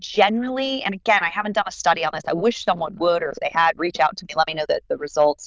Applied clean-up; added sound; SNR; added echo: neural diffusion model UNIVERSE++.